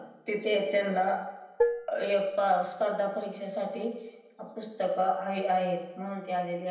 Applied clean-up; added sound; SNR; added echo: none; Dishes, pots, and pans; 0 dB; reverberation time 0.9 s.